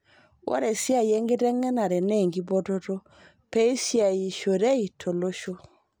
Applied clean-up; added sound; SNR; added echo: none; none; none; none.